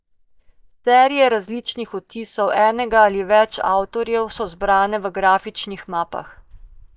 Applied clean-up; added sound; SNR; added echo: neural mask model DeepFilterNet 3.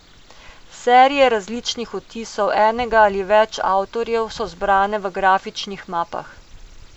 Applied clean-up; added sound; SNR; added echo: none; none; none; none.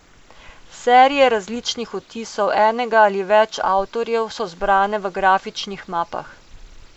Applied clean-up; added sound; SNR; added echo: neural mask model Resemble Enhance denoiser.